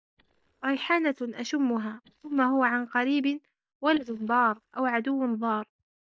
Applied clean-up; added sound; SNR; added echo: neural mask model DeepFilterNet 3.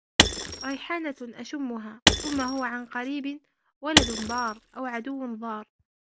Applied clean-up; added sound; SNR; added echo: none; Shatter / Crushing; -4 dB; none.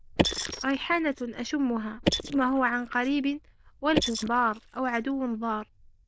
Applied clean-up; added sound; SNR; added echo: neural diffusion model UNIVERSE++.